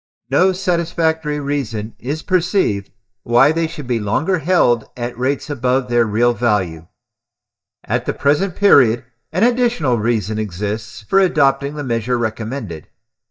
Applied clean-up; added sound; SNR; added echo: neural mask model DeepFilterNet 3.